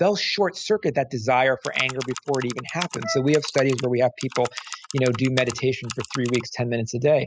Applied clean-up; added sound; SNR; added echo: classical method spectral subtraction.